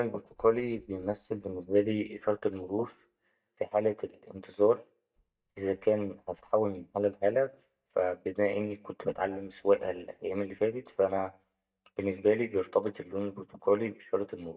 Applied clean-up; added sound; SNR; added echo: neural mask model DeepFilterNet 3.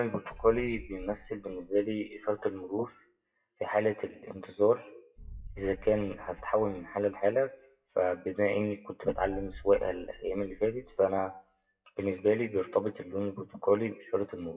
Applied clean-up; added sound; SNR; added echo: classical method WPE with log-MMSE.